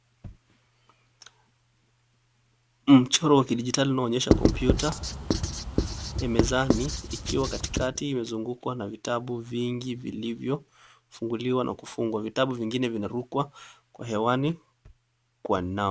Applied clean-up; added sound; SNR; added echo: none; Writing; -1 dB; none.